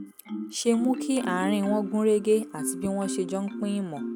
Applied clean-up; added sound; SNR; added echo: none; Marimba, xylophone; 8 dB; none.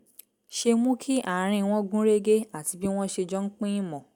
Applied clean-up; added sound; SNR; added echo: none; none; none; none.